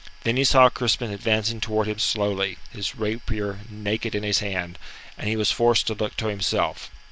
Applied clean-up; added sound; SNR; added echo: none; none; none; none.